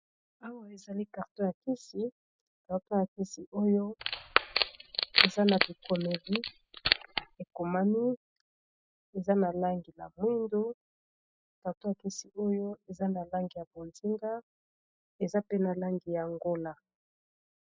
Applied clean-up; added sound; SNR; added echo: classical method spectral subtraction.